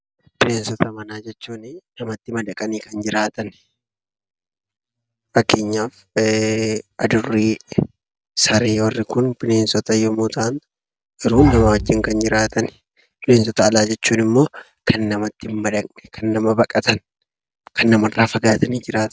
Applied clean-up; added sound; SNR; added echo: none; Bowed string instrument; 3 dB; none.